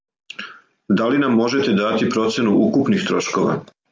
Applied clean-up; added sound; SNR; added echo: none; none; none; none.